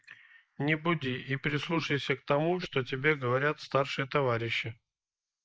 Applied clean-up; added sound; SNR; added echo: neural mask model Resemble Enhance denoiser.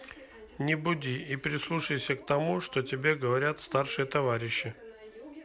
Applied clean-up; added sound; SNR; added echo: none; none; none; none.